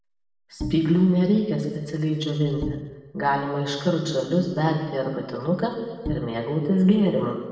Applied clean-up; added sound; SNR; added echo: none; Bowed string instrument; 11 dB; reverberation time 1.3 s.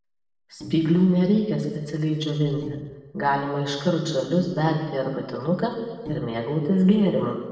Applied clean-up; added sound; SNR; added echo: neural separator model SepFormer DNS4.